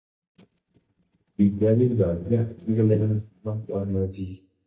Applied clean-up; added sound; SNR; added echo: neural mask model DeepFilterNet 3.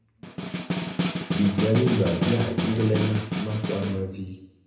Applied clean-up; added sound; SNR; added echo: none; Snare drum; 3 dB; reverberation time 0.8 s.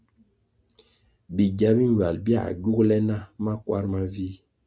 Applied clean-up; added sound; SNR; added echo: none; none; none; none.